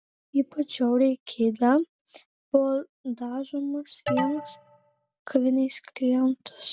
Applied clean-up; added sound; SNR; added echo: none; Alarm; 7 dB; none.